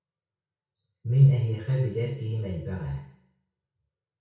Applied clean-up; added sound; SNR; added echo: none; none; none; reverberation time 0.6 s.